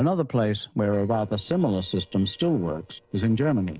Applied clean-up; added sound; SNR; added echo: neural separator model SepFormer DNS4.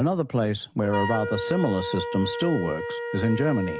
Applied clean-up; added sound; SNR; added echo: none; Wind instrument, woodwind instrument; 6 dB; none.